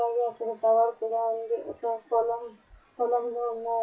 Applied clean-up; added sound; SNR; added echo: classical method WPE with log-MMSE.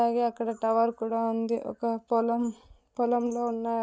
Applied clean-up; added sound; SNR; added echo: none; none; none; none.